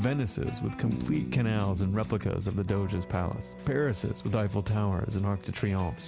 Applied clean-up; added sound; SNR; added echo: none; Bass guitar; 13 dB; none.